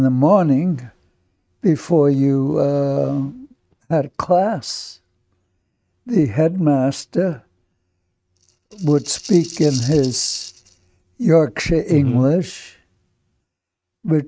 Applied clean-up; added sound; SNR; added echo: neural mask model RNNoise.